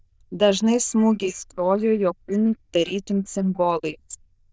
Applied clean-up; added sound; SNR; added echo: neural diffusion model UNIVERSE++.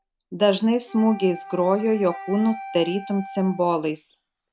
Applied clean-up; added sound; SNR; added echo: none; Wind instrument, woodwind instrument; 16 dB; none.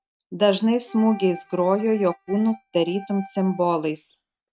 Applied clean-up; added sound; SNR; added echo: neural mask model RNNoise.